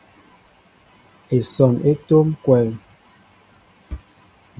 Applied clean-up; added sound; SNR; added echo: none; none; none; none.